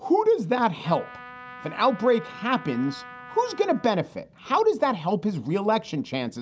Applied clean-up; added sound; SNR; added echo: none; Trumpet; 18 dB; none.